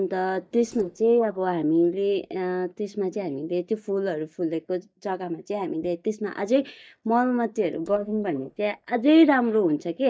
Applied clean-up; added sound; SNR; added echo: neural mask model DeepFilterNet 3.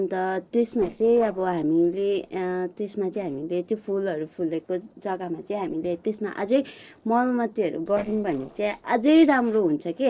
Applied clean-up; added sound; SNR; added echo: neural separator model SepFormer DNS4.